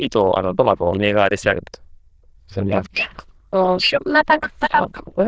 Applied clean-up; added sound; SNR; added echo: neural diffusion model UNIVERSE++.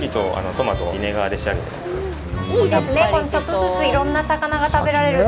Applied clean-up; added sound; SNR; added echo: none; Walk, footsteps; 18 dB; none.